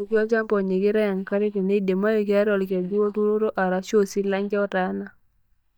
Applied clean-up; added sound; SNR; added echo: neural mask model DeepFilterNet 3.